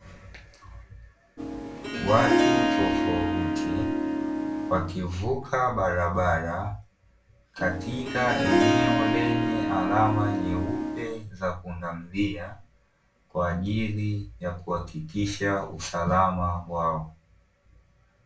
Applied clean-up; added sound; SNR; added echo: none; Harp; -3 dB; reverberation time 0.2 s.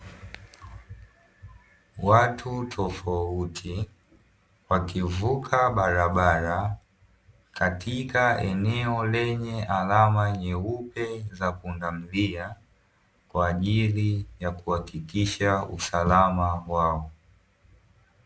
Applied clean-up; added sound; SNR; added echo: none; none; none; none.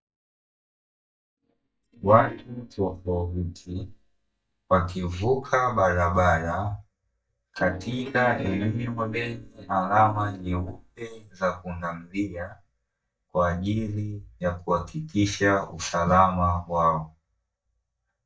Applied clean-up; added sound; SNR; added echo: neural mask model DeepFilterNet 3.